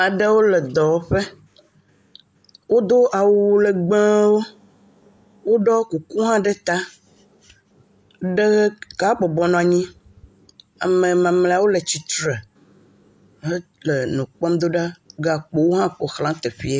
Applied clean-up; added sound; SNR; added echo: none; none; none; none.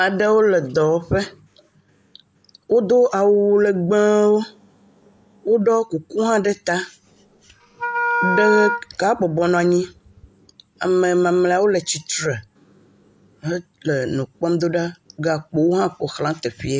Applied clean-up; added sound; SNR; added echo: none; Wind instrument, woodwind instrument; 4 dB; none.